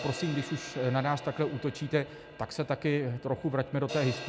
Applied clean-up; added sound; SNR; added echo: none; Crash cymbal; 13 dB; none.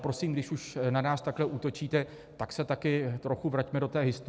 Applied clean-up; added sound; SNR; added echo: none; none; none; none.